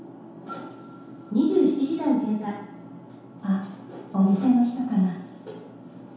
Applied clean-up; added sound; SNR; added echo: none; none; none; reverberation time 0.8 s.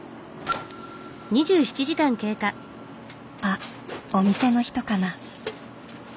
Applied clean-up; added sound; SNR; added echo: none; none; none; none.